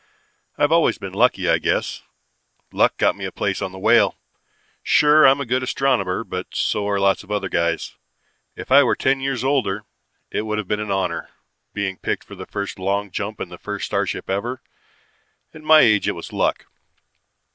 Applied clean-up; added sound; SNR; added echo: none; none; none; none.